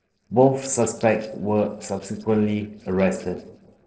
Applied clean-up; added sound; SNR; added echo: neural separator model SepFormer DNS4.